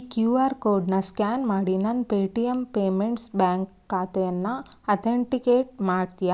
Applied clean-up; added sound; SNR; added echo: none; none; none; none.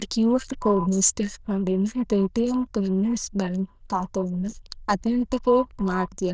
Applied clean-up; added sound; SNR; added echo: neural diffusion model UNIVERSE++.